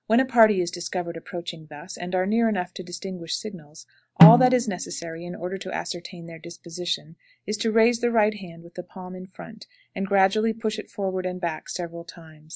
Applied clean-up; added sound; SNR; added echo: none; Snare drum; -4 dB; none.